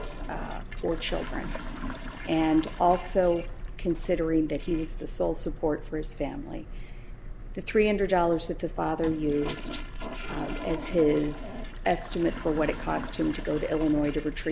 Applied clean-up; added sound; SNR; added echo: none; Toilet flush; 14 dB; none.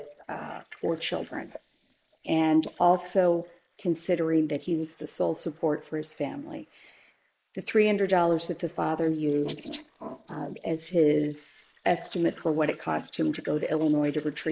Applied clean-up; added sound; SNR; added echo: neural mask model Resemble Enhance denoiser.